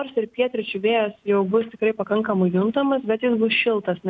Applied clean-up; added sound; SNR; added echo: none; none; none; none.